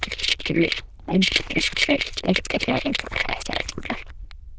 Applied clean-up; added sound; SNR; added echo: neural diffusion model UNIVERSE++.